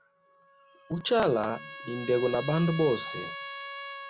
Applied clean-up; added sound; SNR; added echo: none; Trumpet; 11 dB; none.